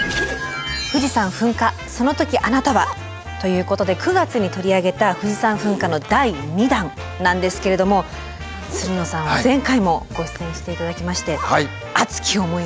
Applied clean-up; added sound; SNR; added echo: none; Zipper (clothing); 18 dB; none.